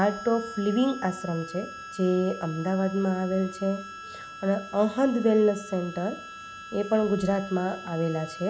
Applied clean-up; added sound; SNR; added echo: none; Harmonica; 14 dB; none.